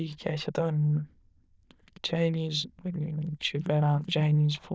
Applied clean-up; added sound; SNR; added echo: neural diffusion model UNIVERSE++.